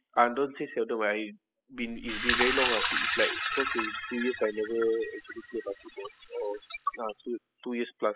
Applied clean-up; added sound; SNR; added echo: classical method spectral subtraction.